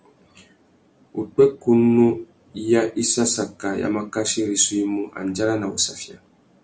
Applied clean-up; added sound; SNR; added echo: none; none; none; none.